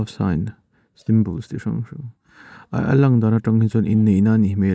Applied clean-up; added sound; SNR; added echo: neural mask model DeepFilterNet 3.